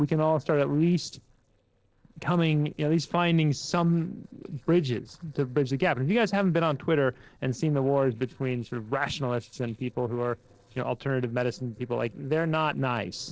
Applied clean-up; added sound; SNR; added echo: neural separator model SepFormer DNS4.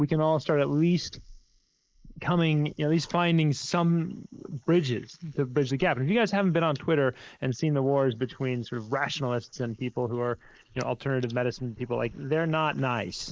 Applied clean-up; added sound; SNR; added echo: neural mask model Resemble Enhance denoiser.